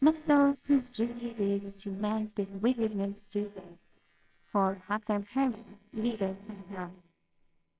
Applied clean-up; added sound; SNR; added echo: neural separator model SepFormer WHAMR!.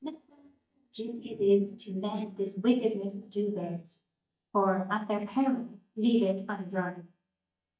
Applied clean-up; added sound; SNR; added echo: neural mask model DeepFilterNet 3.